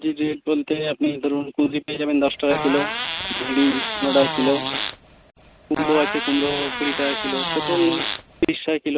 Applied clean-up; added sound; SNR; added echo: none; Fart; 4 dB; none.